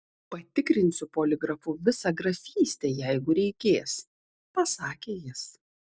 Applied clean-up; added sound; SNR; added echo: none; none; none; none.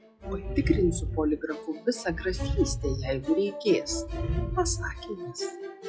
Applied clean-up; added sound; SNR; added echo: classical method log-MMSE.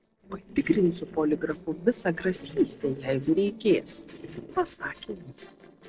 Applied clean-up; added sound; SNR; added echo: neural separator model SepFormer DNS4.